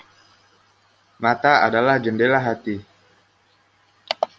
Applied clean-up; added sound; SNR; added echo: none; none; none; none.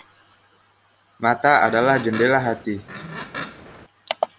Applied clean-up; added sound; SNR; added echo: none; Livestock, farm animals, working animals; 12 dB; none.